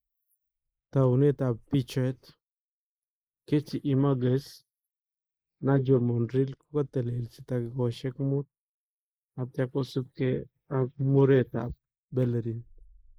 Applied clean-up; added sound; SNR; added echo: neural mask model Resemble Enhance denoiser.